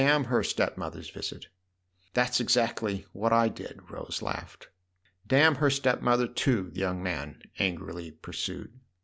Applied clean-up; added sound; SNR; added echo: none; none; none; none.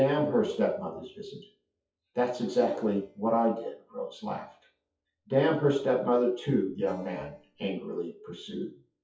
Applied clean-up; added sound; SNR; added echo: classical method WPE with log-MMSE.